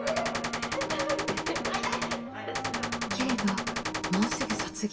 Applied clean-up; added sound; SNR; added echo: none; Gunshot, gunfire; 1 dB; reverberation time 1.7 s.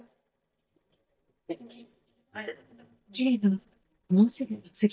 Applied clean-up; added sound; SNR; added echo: neural mask model DeepFilterNet 3.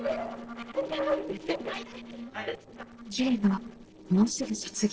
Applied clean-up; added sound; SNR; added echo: neural separator model SepFormer DNS4.